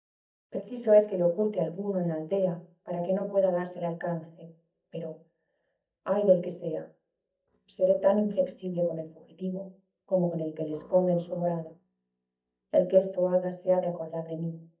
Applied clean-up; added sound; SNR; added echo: neural mask model DeepFilterNet 3.